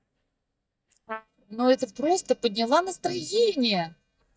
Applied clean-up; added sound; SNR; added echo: neural mask model DeepFilterNet 3.